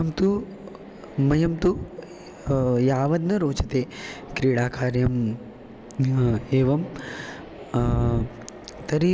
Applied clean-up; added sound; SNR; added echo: none; none; none; none.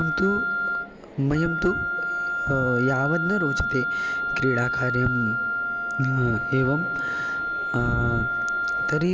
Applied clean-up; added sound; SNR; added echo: none; Wind instrument, woodwind instrument; 0 dB; none.